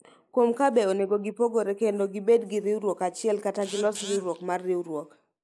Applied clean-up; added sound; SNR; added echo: neural mask model Resemble Enhance denoiser.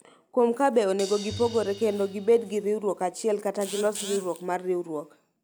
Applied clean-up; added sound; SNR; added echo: none; Bowed string instrument + Crash cymbal; 17 dB; none.